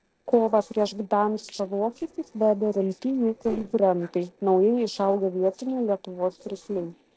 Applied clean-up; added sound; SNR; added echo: neural separator model SepFormer DNS4.